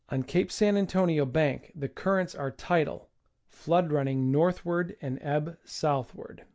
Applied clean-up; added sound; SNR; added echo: none; none; none; none.